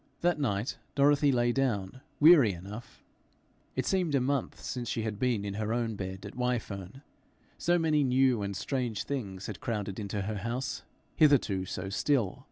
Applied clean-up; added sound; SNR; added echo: none; none; none; none.